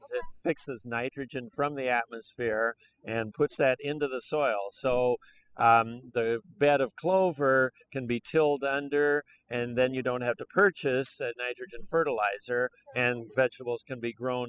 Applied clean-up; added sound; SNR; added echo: classical method spectral subtraction.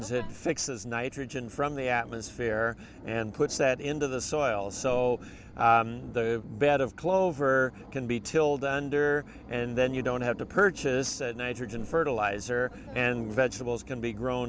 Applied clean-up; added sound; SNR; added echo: none; Whoosh, swoosh, swish; 19 dB; none.